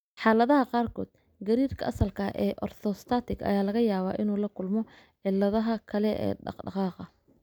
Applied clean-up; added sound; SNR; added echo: none; none; none; none.